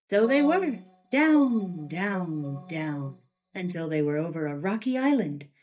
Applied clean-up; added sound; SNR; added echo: neural mask model DeepFilterNet 3.